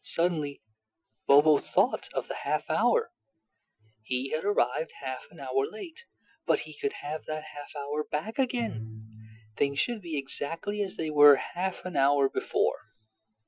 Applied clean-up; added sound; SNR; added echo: classical method Wiener filter.